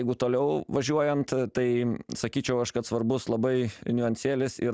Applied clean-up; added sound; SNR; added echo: none; none; none; none.